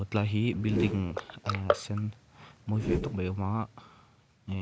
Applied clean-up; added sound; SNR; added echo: neural mask model Resemble Enhance denoiser.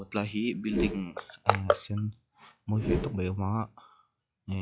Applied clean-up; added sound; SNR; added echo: classical method log-MMSE.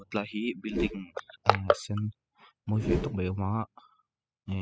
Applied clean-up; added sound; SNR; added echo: classical method spectral subtraction.